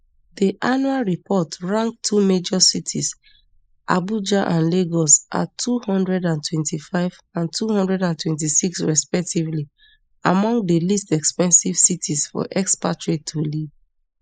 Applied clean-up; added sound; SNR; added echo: neural mask model Resemble Enhance denoiser.